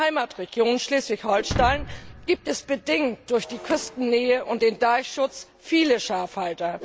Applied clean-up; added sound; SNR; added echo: none; Shatter; 14 dB; none.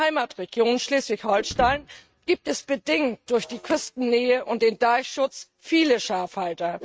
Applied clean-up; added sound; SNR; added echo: neural mask model RNNoise.